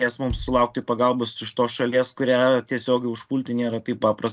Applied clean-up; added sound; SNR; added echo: none; Bass drum; 15 dB; none.